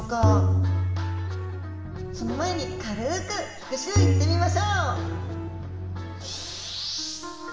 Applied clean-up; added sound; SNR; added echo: none; Tabla; -4 dB; reverberation time 1.6 s.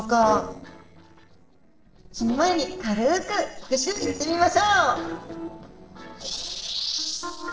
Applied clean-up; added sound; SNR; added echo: neural separator model SepFormer DNS4.